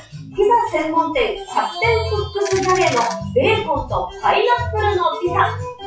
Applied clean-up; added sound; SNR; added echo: classical method WPE with log-MMSE.